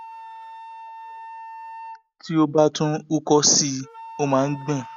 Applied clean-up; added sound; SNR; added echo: none; Wind instrument, woodwind instrument; 17 dB; none.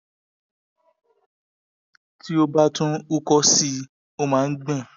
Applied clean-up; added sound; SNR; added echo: none; none; none; none.